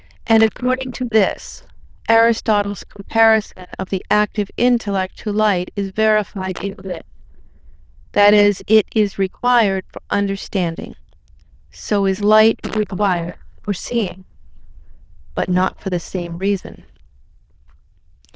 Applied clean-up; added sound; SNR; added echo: neural diffusion model UNIVERSE++.